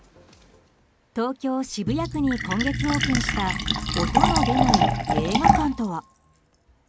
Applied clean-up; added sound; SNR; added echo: none; Fill (with liquid); -3 dB; none.